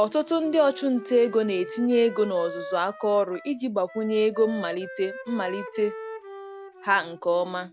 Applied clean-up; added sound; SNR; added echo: none; Wind instrument, woodwind instrument; 14 dB; none.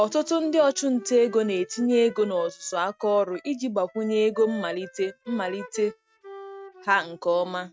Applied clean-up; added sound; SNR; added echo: neural mask model RNNoise.